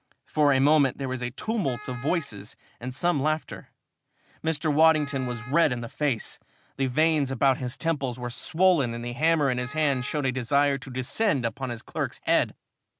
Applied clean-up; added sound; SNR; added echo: none; Wind instrument, woodwind instrument; 18 dB; none.